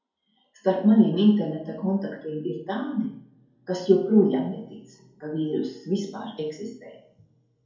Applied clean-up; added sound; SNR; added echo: none; none; none; reverberation time 2.7 s.